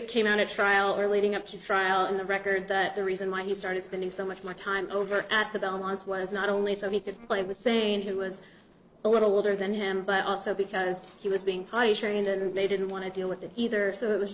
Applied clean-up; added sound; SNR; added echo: neural separator model SepFormer DNS4.